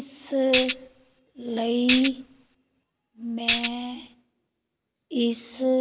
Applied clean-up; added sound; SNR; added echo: none; Tambourine; 1 dB; none.